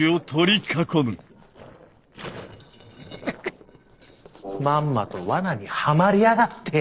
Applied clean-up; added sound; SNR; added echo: neural separator model SepFormer DNS4.